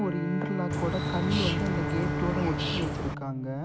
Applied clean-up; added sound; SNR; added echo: none; Bowed string instrument + Bird; -1 dB; none.